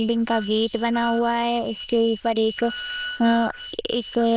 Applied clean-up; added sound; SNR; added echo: neural diffusion model UNIVERSE++.